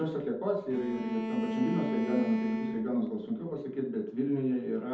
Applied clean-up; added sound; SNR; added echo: none; Bowed string instrument; 3 dB; reverberation time 0.6 s.